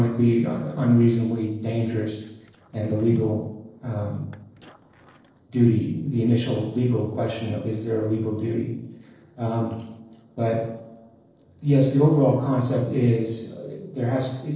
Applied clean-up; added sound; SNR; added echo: neural separator model SepFormer DNS4.